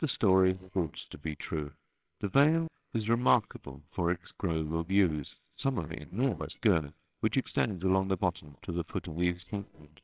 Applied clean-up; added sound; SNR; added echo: neural separator model SepFormer WHAMR!.